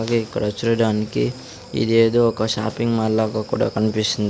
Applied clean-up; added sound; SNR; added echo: none; none; none; none.